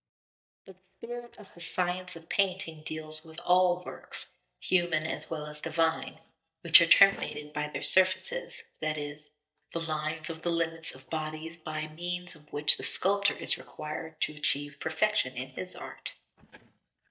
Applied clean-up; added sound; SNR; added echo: neural mask model DeepFilterNet 3.